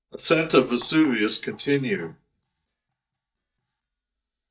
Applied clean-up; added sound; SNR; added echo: neural mask model DeepFilterNet 3.